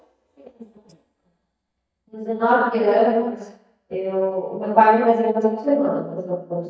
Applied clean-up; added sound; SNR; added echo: neural mask model DeepFilterNet 3.